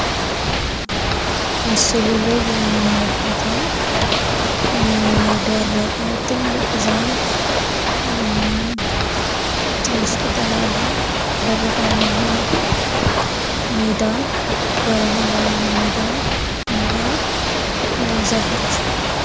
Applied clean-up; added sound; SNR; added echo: none; Ocean / Boat, Water vehicle; -4 dB; none.